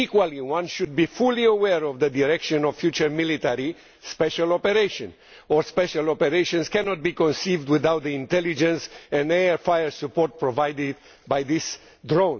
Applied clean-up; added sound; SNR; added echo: none; none; none; none.